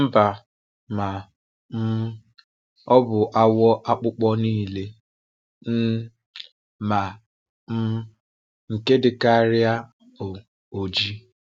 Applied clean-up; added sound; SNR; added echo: none; none; none; none.